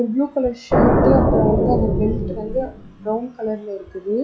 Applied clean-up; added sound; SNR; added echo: classical method log-MMSE.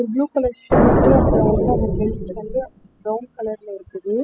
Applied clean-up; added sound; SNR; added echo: classical method spectral subtraction.